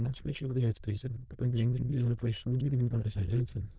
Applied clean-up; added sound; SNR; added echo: neural diffusion model UNIVERSE++.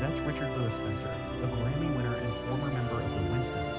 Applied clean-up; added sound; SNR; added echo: none; Musical instrument; -1 dB; none.